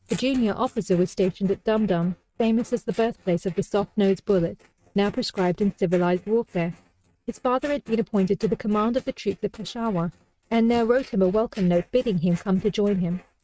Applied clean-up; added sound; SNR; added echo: neural mask model RNNoise.